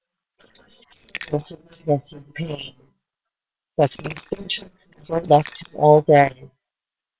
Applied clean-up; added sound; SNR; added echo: neural separator model SepFormer WHAM!.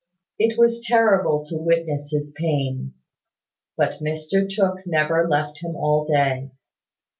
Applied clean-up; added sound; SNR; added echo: none; none; none; none.